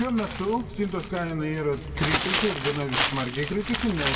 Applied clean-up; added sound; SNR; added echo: none; Crumpling, crinkling; 2 dB; reverberation time 1.2 s.